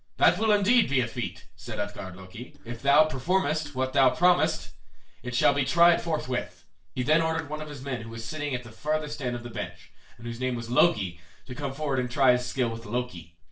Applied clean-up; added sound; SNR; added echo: neural separator model SepFormer DNS4.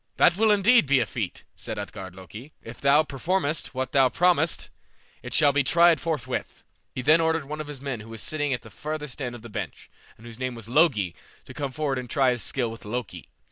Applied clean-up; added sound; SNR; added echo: none; none; none; none.